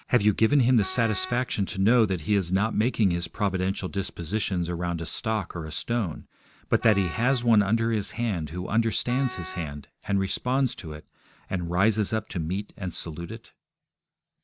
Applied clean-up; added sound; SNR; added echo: none; Wind instrument, woodwind instrument; 15 dB; none.